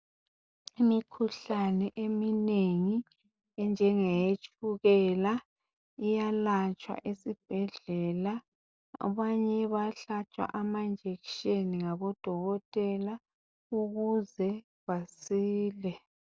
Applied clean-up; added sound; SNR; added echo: none; none; none; none.